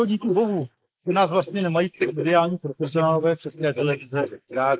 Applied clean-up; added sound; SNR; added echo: neural mask model Resemble Enhance denoiser.